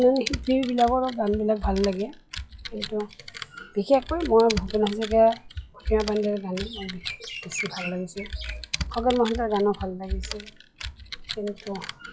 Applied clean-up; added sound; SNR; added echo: classical method log-MMSE.